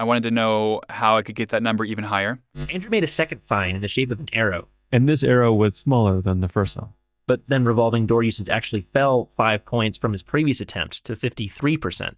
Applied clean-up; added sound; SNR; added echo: neural mask model DeepFilterNet 3.